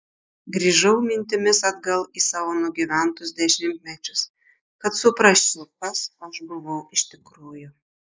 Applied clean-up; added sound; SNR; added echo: neural mask model Resemble Enhance denoiser.